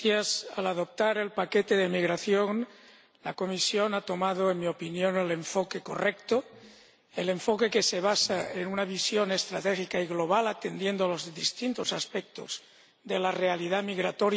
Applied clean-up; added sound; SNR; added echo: none; none; none; none.